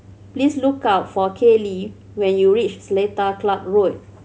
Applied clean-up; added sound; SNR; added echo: none; none; none; none.